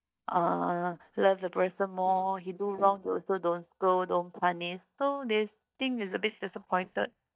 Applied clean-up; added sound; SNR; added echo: neural mask model DeepFilterNet 3.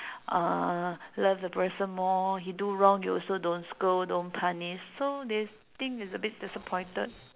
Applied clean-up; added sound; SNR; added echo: none; none; none; none.